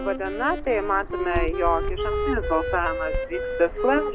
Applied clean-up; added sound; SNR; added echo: none; Fixed-wing aircraft, airplane + Wind instrument, woodwind instrument; 2 dB; none.